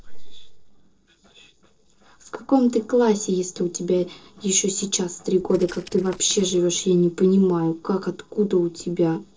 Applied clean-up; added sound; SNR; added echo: neural separator model SepFormer DNS4.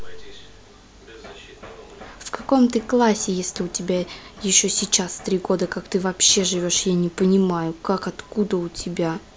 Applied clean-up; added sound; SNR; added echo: none; none; none; none.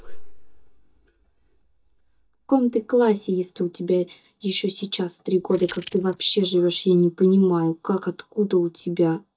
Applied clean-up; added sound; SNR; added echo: neural mask model DeepFilterNet 3.